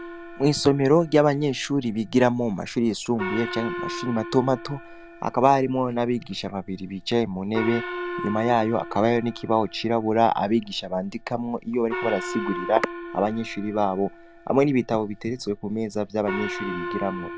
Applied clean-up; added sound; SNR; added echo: none; Gong; 12 dB; none.